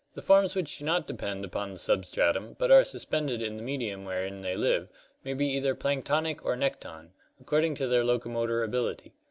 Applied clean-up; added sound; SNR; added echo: none; none; none; none.